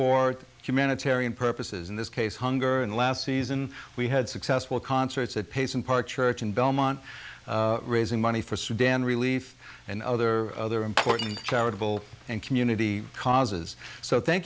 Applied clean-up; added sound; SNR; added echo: none; Glass; 7 dB; none.